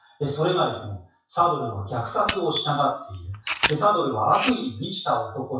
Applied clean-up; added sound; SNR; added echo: classical method WPE with log-MMSE.